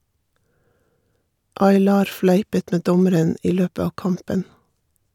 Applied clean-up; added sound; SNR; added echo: none; none; none; none.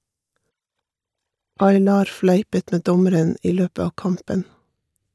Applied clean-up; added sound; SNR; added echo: neural mask model DeepFilterNet 3.